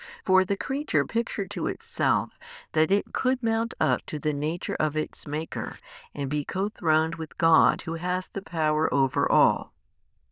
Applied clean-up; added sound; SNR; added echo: neural diffusion model UNIVERSE++.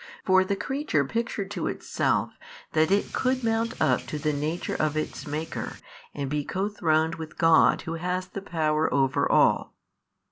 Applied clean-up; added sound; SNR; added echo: none; Drip / Rain; 18 dB; none.